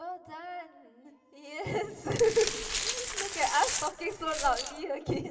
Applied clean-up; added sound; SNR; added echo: none; Glass; 4 dB; reverberation time 1.8 s.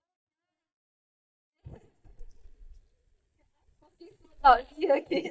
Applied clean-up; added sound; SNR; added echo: neural mask model DeepFilterNet 3.